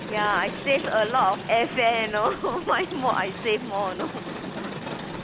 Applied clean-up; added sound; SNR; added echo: none; Crowd; 9 dB; none.